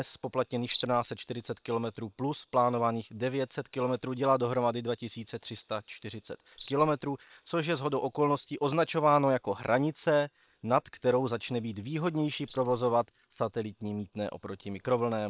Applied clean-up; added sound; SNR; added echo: neural separator model SepFormer WHAM!.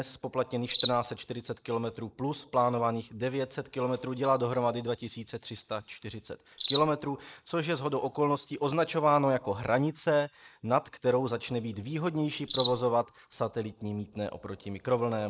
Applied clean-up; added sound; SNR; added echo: neural mask model Resemble Enhance denoiser.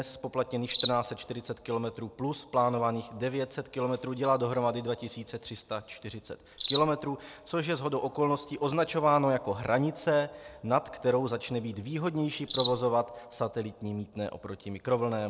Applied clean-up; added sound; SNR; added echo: none; Cricket; 15 dB; none.